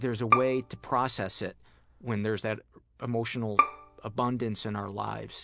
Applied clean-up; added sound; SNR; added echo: none; Bowed string instrument; 1 dB; none.